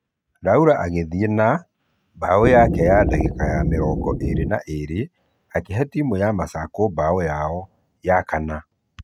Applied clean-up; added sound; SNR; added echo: neural mask model RNNoise.